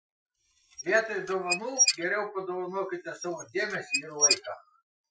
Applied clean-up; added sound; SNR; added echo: classical method Wiener filter.